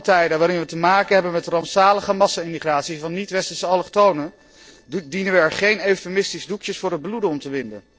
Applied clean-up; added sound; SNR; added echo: neural separator model SepFormer DNS4.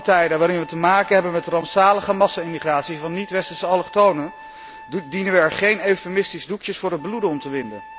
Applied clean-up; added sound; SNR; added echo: none; Wind instrument, woodwind instrument; 19 dB; none.